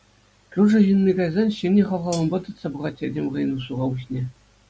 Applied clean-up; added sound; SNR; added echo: none; Hi-hat; 17 dB; none.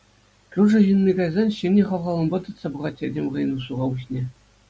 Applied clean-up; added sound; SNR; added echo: none; none; none; none.